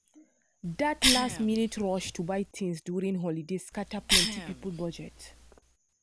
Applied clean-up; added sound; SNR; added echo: none; Cough; 1 dB; none.